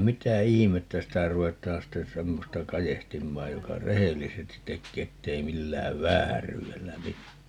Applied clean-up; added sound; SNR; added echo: none; none; none; none.